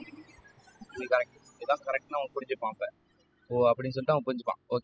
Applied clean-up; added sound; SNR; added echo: classical method spectral subtraction.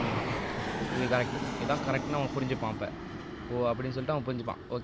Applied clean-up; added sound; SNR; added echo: none; Fixed-wing aircraft, airplane; 2 dB; none.